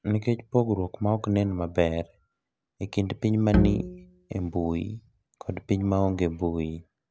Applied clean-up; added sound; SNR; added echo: none; Bowed string instrument; 1 dB; none.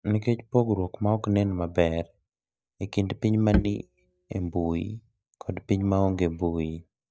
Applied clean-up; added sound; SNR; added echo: neural mask model DeepFilterNet 3.